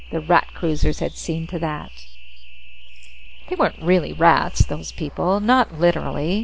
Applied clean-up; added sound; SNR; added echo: none; none; none; none.